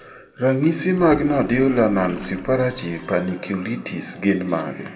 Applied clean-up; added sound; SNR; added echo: none; Splash, splatter; 20 dB; reverberation time 1.4 s.